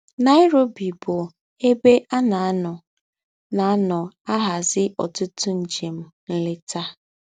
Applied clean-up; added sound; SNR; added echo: none; none; none; none.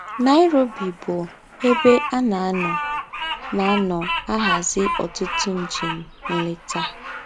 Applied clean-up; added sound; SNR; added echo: none; Bird vocalization, bird call, bird song; 6 dB; none.